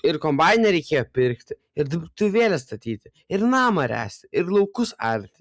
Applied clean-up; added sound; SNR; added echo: none; none; none; none.